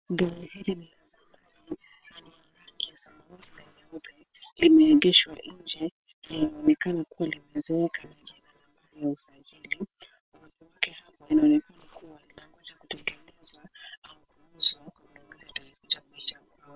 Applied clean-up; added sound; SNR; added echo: neural separator model SepFormer WHAM!.